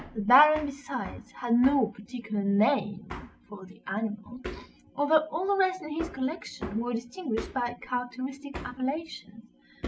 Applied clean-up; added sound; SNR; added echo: none; Hammer; 16 dB; none.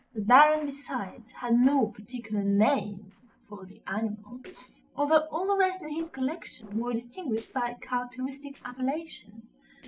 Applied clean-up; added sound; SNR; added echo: neural separator model SepFormer DNS4.